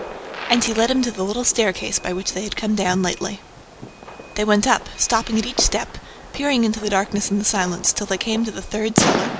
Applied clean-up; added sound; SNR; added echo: none; Fireworks; 9 dB; none.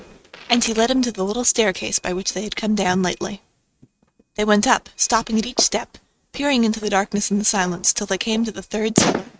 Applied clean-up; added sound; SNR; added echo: neural mask model RNNoise.